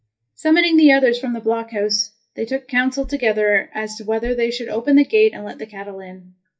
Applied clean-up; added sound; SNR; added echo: classical method WPE with log-MMSE.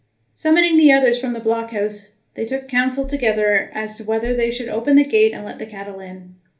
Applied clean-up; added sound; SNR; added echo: none; Bass drum; 17 dB; reverberation time 0.3 s.